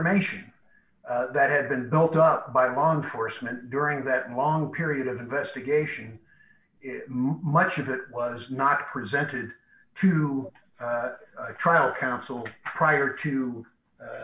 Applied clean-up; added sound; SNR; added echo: none; none; none; none.